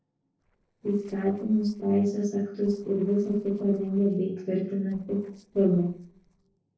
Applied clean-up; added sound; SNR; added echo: neural separator model SepFormer DNS4.